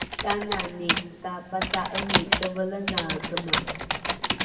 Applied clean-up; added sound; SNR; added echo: none; Typing; -4 dB; reverberation time 1.7 s.